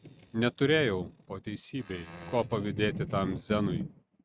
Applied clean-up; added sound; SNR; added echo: neural mask model RNNoise.